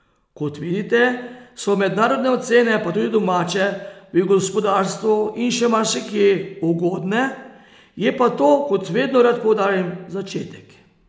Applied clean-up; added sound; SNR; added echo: none; none; none; none.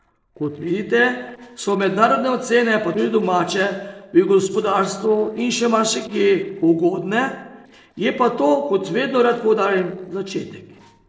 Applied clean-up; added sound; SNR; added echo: neural separator model SepFormer DNS4.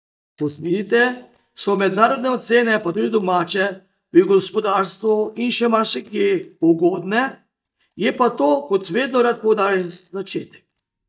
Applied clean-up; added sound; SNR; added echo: neural mask model DeepFilterNet 3.